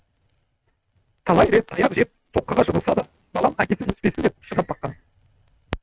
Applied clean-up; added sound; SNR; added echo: neural mask model RNNoise.